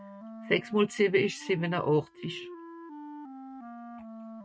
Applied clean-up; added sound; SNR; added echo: neural mask model RNNoise.